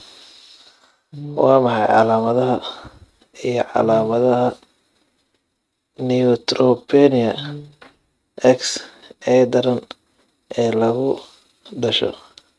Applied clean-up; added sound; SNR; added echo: neural mask model RNNoise.